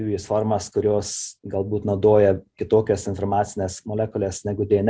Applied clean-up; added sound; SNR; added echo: none; none; none; none.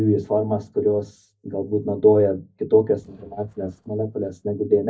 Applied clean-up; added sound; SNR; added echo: neural mask model DeepFilterNet 3.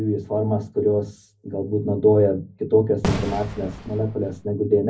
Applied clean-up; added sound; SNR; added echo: none; Fireworks; 7 dB; reverberation time 0.4 s.